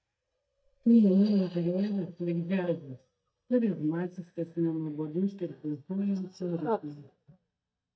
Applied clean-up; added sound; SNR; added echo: neural mask model DeepFilterNet 3.